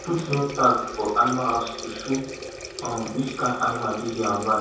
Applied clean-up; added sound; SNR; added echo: none; Water tap, faucet; 10 dB; reverberation time 0.7 s.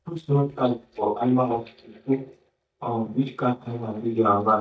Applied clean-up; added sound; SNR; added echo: neural mask model DeepFilterNet 3.